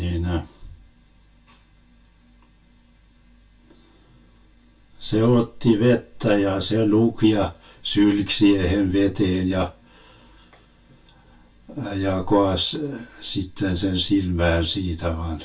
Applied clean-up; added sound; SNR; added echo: none; none; none; reverberation time 0.2 s.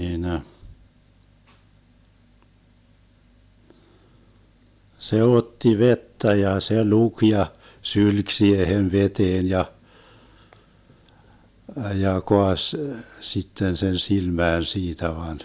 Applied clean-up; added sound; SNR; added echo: none; none; none; none.